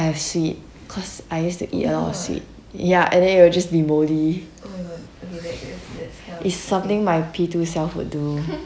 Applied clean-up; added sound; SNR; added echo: none; none; none; none.